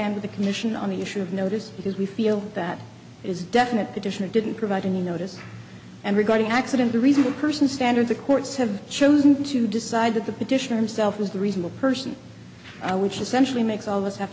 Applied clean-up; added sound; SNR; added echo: none; none; none; none.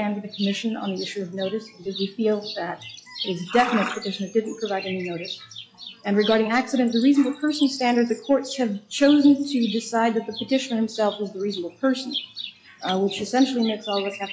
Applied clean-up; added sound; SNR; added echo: classical method log-MMSE.